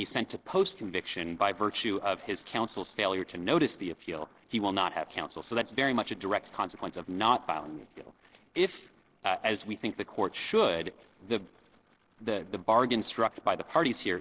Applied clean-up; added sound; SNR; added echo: neural separator model SepFormer DNS4.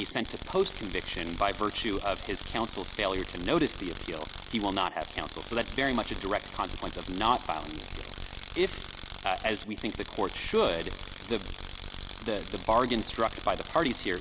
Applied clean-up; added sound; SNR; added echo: none; Tools; 9 dB; none.